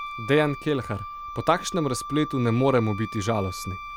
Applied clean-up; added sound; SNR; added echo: none; Wind instrument, woodwind instrument; 11 dB; none.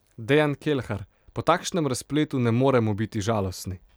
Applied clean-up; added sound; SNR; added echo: none; none; none; none.